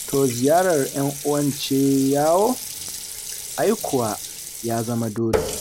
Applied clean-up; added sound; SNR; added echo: none; Water tap, faucet; 9 dB; none.